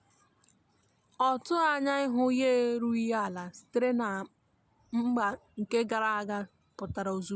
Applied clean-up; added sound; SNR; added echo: none; none; none; none.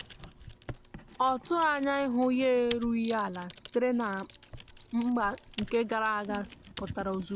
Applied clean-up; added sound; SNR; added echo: none; Writing + Typing; 15 dB; none.